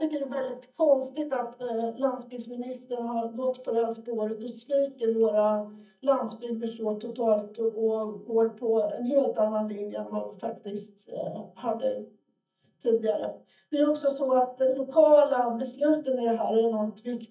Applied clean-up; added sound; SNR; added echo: neural mask model DeepFilterNet 3.